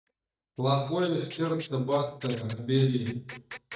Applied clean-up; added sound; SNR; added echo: neural mask model DeepFilterNet 3.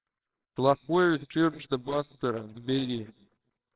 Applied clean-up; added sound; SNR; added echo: neural separator model SepFormer WHAMR!.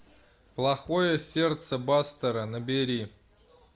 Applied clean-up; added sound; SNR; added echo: none; none; none; none.